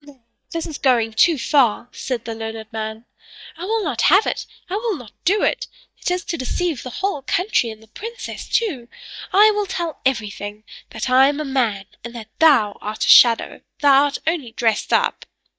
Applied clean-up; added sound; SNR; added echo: neural mask model DeepFilterNet 3.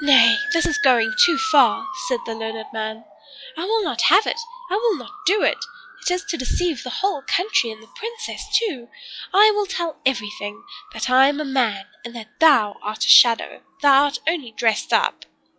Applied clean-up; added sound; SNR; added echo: classical method log-MMSE.